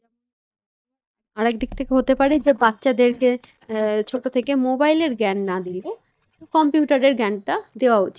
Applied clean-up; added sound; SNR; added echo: neural mask model DeepFilterNet 3.